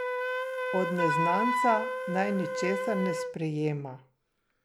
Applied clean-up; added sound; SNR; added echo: none; Wind instrument, woodwind instrument; 0 dB; none.